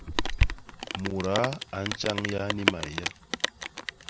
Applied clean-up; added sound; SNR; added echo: none; Rain; -3 dB; none.